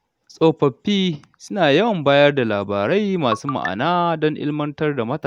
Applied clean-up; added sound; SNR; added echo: none; none; none; none.